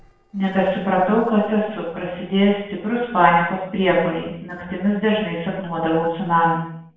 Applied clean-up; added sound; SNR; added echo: neural separator model SepFormer DNS4.